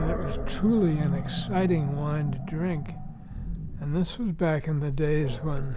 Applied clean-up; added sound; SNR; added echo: none; Animal; 8 dB; none.